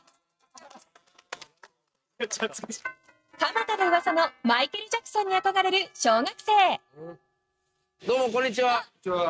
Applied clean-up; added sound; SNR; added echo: neural mask model RNNoise.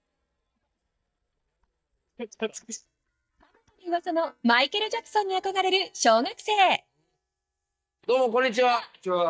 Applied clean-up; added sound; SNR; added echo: neural mask model DeepFilterNet 3.